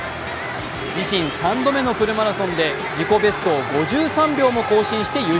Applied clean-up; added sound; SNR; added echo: none; none; none; none.